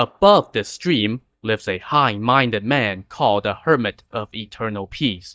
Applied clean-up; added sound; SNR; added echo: neural mask model DeepFilterNet 3.